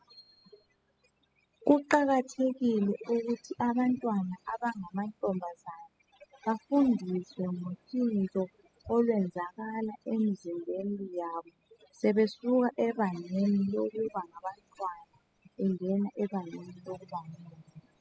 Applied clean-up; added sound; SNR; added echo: classical method spectral subtraction.